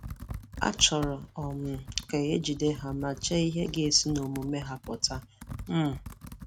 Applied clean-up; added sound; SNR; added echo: none; Computer keyboard; 12 dB; none.